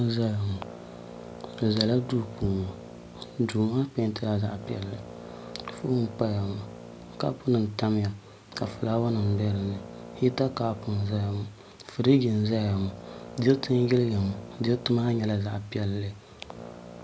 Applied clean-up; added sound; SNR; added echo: none; Brass instrument; 16 dB; none.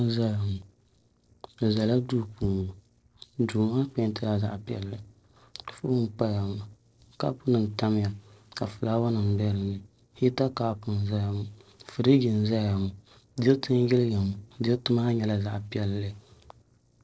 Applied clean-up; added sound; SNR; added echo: neural separator model SepFormer DNS4.